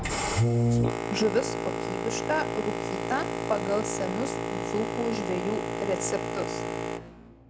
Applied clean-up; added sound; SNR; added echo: none; Boat, Water vehicle; -3 dB; none.